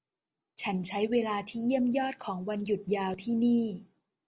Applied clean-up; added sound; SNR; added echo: none; none; none; none.